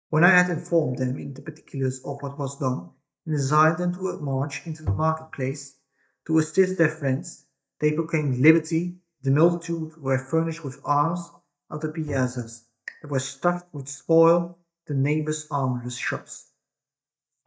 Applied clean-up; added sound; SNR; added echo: neural mask model DeepFilterNet 3.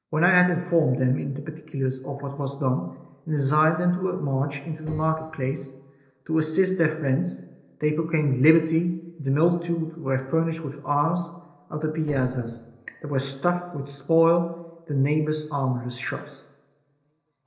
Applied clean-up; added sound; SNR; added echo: neural separator model SepFormer DNS4.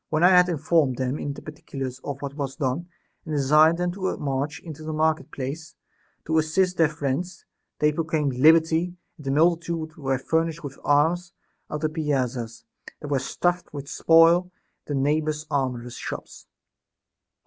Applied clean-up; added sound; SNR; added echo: none; none; none; none.